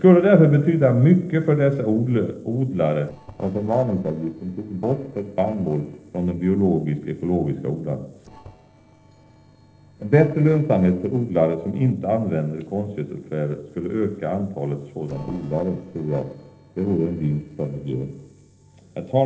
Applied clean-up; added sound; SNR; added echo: neural separator model SepFormer DNS4.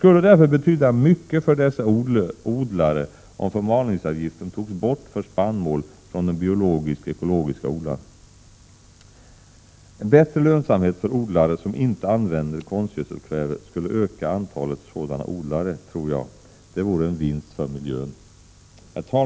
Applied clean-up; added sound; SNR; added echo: none; none; none; none.